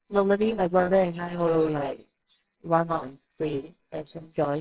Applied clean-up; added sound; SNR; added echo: neural separator model SepFormer WHAMR!.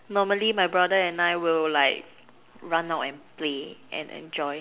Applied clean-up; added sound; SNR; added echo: none; none; none; none.